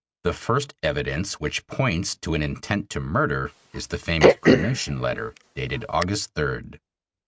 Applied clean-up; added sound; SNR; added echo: neural mask model RNNoise.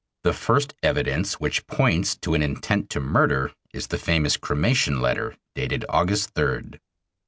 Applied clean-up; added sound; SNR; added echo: none; none; none; none.